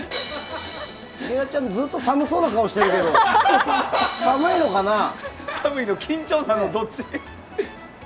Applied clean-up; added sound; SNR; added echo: none; Crash cymbal; 9 dB; none.